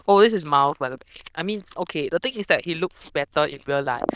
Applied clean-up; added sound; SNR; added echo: neural diffusion model UNIVERSE++.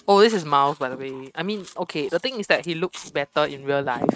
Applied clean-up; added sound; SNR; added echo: neural mask model RNNoise.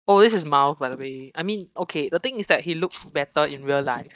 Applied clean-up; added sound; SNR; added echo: neural mask model DeepFilterNet 3.